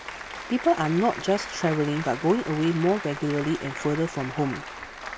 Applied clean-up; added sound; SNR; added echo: none; Applause; 11 dB; none.